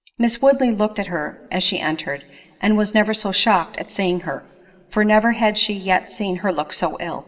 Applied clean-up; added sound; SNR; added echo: none; none; none; reverberation time 2.0 s.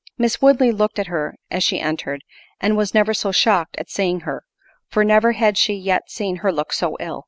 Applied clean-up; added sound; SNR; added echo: none; none; none; none.